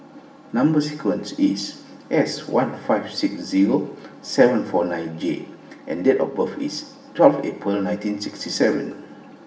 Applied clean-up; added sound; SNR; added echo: none; none; none; reverberation time 0.7 s.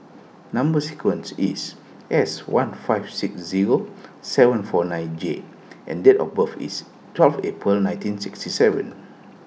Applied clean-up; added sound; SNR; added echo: none; none; none; none.